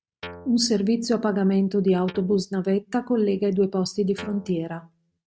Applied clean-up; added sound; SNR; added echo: neural mask model RNNoise.